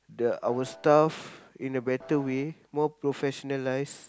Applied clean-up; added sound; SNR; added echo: none; Piano; 18 dB; none.